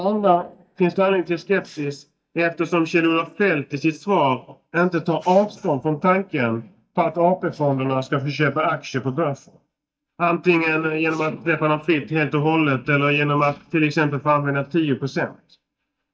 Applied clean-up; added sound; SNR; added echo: neural mask model DeepFilterNet 3.